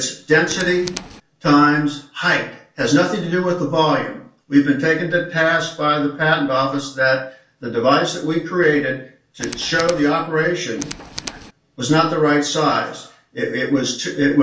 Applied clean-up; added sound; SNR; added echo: none; Tools; 13 dB; reverberation time 0.3 s.